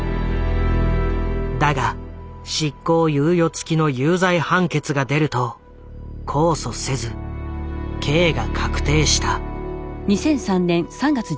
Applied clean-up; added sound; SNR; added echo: none; none; none; none.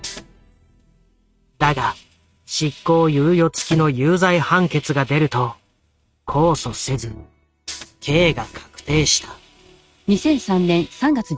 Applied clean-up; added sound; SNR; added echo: neural mask model RNNoise.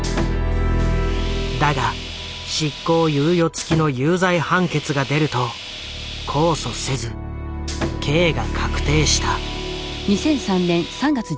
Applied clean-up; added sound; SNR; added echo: none; Sawing; 12 dB; none.